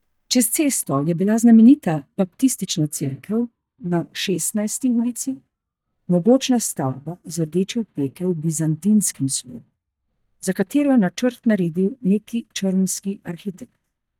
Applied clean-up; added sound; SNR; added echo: neural mask model DeepFilterNet 3.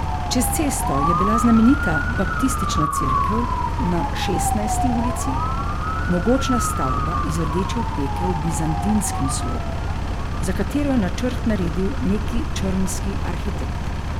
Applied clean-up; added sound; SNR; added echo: none; Motor vehicle (road) / Siren + Engine; -2 dB; none.